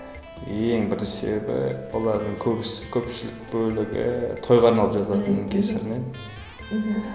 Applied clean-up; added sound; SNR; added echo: none; none; none; none.